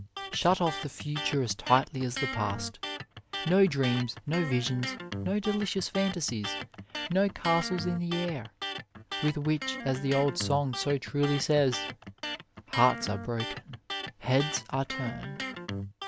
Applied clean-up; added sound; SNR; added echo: none; Electric guitar; 8 dB; none.